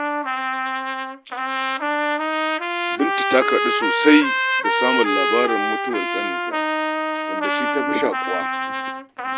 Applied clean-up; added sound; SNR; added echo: none; Trumpet; -2 dB; none.